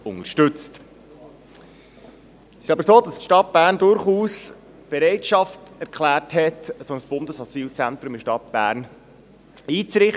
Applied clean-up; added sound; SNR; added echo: none; none; none; none.